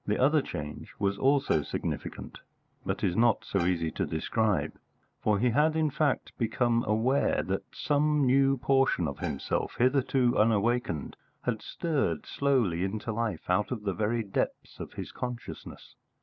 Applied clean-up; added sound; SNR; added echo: none; Bowed string instrument; 19 dB; none.